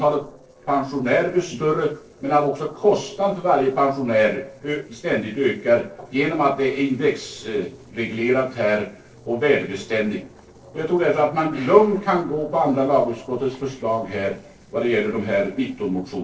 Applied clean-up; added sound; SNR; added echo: neural separator model SepFormer DNS4.